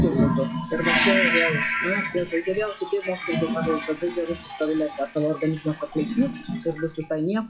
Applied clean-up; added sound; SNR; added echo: classical method log-MMSE.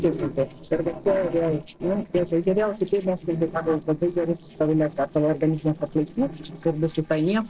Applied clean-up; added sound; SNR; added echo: neural separator model SepFormer DNS4.